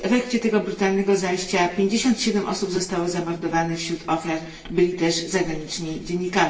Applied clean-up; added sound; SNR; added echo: none; none; none; reverberation time 0.9 s.